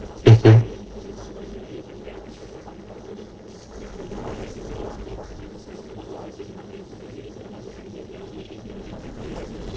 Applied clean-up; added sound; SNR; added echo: neural separator model SepFormer DNS4.